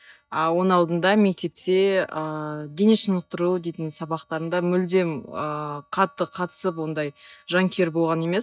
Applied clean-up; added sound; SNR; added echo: neural mask model DeepFilterNet 3.